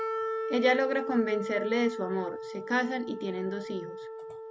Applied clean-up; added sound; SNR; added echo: none; Wind instrument, woodwind instrument; 5 dB; none.